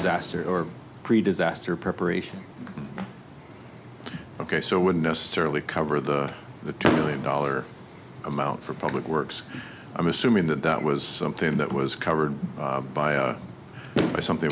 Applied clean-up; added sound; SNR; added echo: none; Fireworks; 9 dB; none.